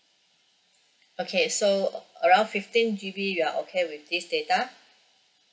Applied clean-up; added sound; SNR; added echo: none; none; none; none.